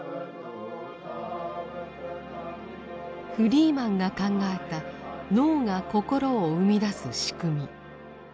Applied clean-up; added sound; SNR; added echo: none; none; none; none.